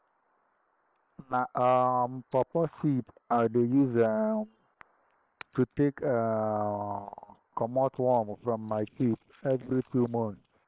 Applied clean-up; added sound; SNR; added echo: neural separator model SepFormer WHAM!.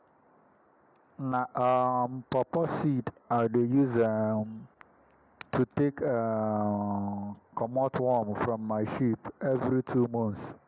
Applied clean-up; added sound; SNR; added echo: none; none; none; none.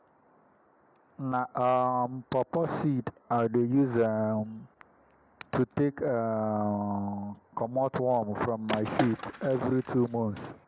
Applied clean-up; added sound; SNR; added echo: none; Skateboard; 8 dB; none.